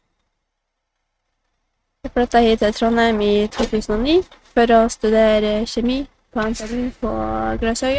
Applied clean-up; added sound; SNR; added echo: neural mask model RNNoise.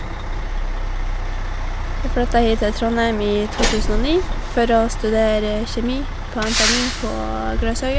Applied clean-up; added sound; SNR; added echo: none; Truck; 0 dB; none.